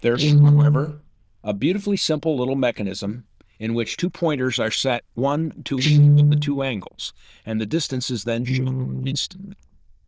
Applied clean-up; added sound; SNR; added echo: neural diffusion model UNIVERSE++.